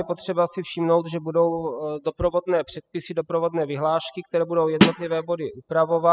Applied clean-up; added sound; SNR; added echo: classical method spectral subtraction.